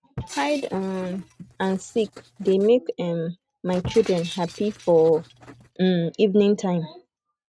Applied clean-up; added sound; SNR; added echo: neural mask model RNNoise.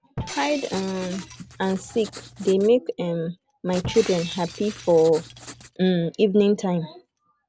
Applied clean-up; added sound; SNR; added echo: none; Shatter + Writing; 14 dB; none.